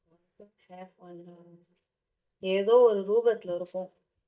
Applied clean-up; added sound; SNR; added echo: neural mask model DeepFilterNet 3.